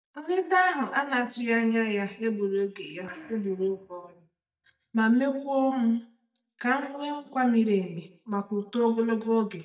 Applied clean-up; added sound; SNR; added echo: neural mask model DeepFilterNet 3.